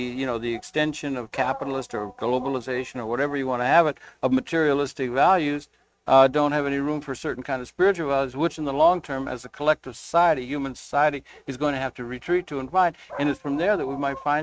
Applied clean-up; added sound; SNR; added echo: neural mask model RNNoise.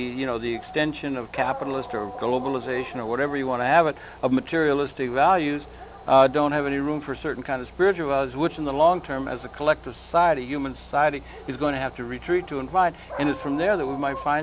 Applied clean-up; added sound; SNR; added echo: none; Dog; 17 dB; none.